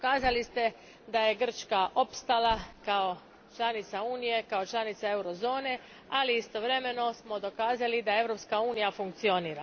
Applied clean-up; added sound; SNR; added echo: none; Slam / Wood; 18 dB; none.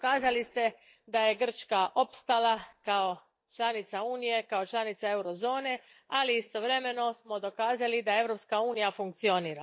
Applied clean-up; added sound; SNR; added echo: neural mask model DeepFilterNet 3.